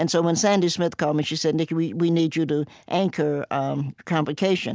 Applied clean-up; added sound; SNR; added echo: none; none; none; none.